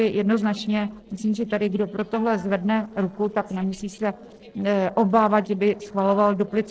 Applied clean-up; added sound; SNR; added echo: neural separator model SepFormer DNS4.